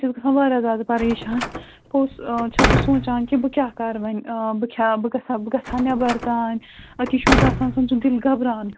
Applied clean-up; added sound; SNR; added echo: none; Slam; 4 dB; none.